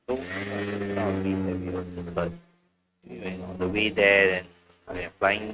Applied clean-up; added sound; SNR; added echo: neural mask model RNNoise.